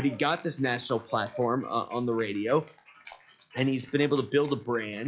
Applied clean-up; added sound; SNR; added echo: classical method log-MMSE.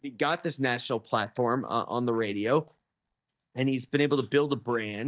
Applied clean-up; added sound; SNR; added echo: neural mask model DeepFilterNet 3.